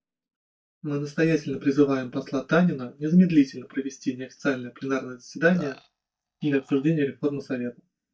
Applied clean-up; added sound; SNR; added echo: neural mask model DeepFilterNet 3.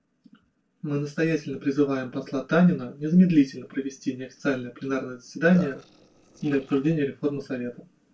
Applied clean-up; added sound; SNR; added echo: neural separator model SepFormer DNS4.